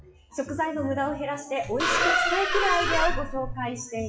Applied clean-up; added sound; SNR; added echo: classical method WPE with log-MMSE.